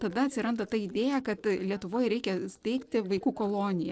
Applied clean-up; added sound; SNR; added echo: neural separator model SepFormer DNS4.